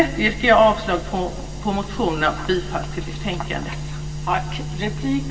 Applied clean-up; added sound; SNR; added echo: none; none; none; reverberation time 1.8 s.